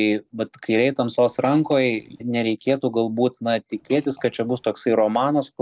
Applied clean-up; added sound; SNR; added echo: neural mask model Resemble Enhance denoiser.